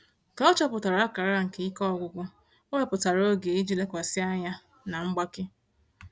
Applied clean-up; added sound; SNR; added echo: none; none; none; none.